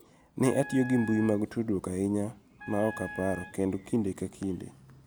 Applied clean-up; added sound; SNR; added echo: none; Wind instrument, woodwind instrument; 15 dB; none.